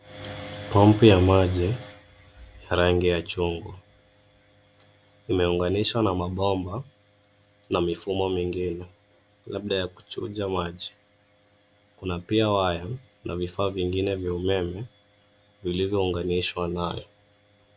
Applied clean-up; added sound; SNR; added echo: none; none; none; none.